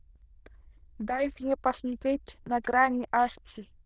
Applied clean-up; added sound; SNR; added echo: neural diffusion model UNIVERSE++.